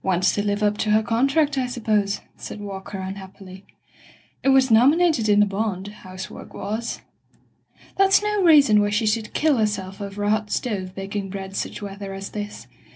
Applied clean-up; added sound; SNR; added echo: none; none; none; none.